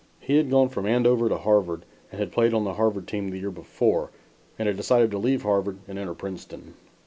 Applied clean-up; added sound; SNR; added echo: none; none; none; none.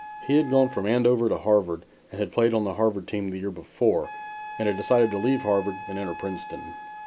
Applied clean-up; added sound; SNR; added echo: none; Wind instrument, woodwind instrument; 15 dB; none.